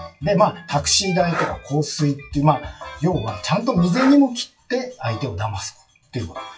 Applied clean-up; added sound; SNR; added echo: classical method WPE with log-MMSE.